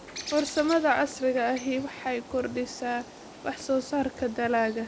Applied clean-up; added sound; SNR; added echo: none; Bird; 15 dB; none.